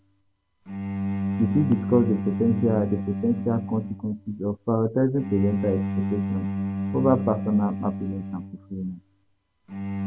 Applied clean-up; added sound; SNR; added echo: none; Bowed string instrument; 4 dB; none.